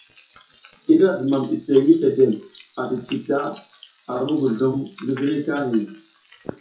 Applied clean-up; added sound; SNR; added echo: classical method WPE with log-MMSE.